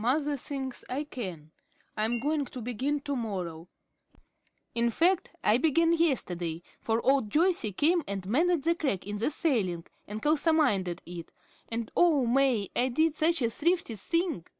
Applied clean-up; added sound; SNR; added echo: none; Chink, clink; 18 dB; none.